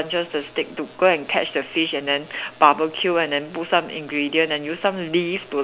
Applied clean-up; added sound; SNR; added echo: none; none; none; none.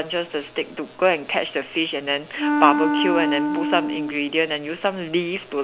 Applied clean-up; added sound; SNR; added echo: none; Wind instrument, woodwind instrument; 0 dB; none.